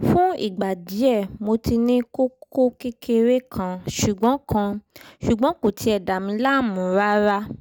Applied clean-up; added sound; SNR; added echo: none; none; none; none.